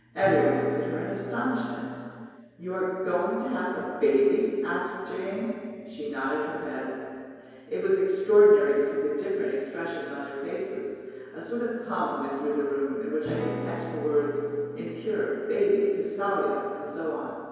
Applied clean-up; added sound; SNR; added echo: none; Acoustic guitar / Strum; 9 dB; reverberation time 2.2 s.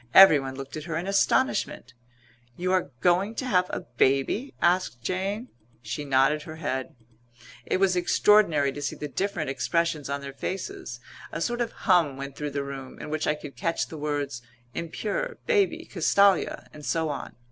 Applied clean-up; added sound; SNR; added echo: none; none; none; none.